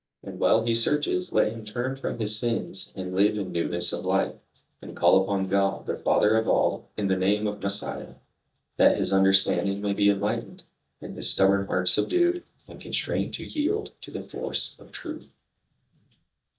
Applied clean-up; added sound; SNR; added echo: neural mask model DeepFilterNet 3.